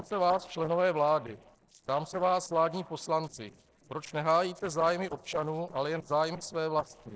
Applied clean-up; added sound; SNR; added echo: neural separator model SepFormer DNS4.